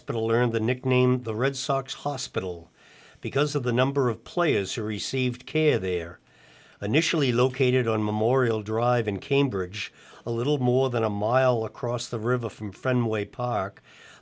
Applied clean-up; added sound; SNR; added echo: none; none; none; none.